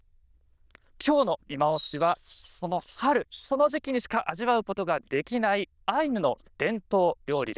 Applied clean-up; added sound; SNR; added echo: neural diffusion model UNIVERSE++.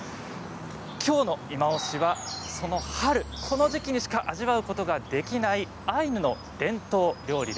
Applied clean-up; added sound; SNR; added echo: none; Car; 17 dB; none.